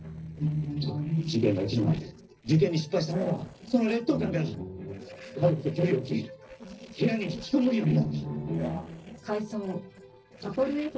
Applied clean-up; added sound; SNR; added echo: neural separator model SepFormer DNS4.